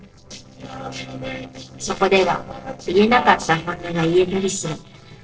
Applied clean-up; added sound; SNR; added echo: neural separator model SepFormer DNS4.